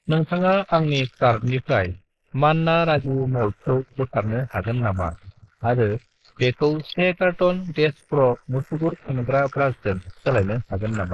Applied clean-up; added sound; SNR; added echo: neural mask model Resemble Enhance denoiser.